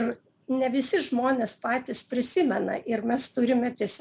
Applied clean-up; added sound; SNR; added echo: none; none; none; none.